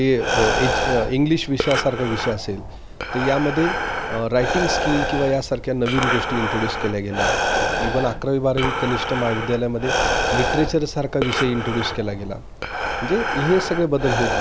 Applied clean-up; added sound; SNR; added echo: none; Breathing; 2 dB; none.